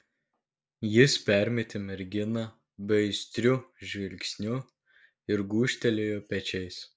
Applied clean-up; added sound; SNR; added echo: none; none; none; none.